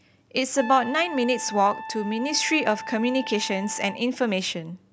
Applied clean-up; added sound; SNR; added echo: none; Trumpet; 12 dB; none.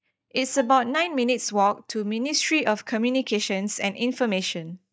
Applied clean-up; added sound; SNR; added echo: neural mask model DeepFilterNet 3.